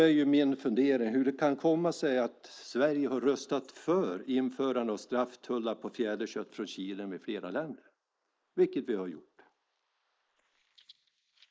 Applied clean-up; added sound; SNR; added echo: neural mask model Resemble Enhance denoiser.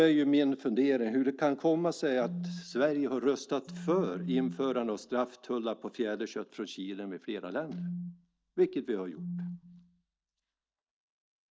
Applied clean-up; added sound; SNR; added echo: neural mask model DeepFilterNet 3.